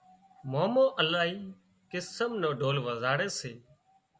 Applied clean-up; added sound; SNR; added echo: none; none; none; none.